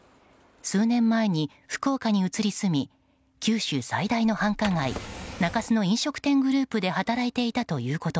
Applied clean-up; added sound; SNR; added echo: none; Drawer open or close; 13 dB; none.